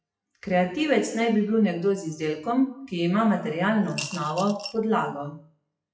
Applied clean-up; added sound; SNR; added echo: classical method WPE with log-MMSE.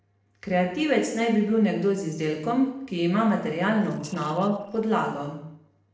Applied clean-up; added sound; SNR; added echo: neural separator model SepFormer DNS4.